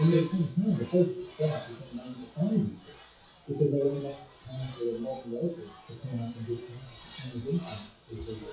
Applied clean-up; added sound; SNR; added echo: classical method WPE with log-MMSE.